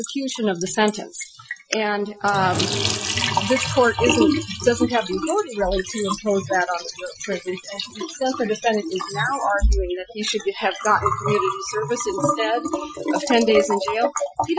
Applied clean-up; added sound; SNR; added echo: classical method Wiener filter.